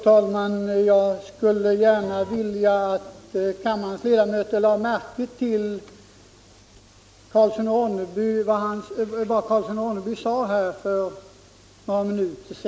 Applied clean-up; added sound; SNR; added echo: none; Printer; 16 dB; none.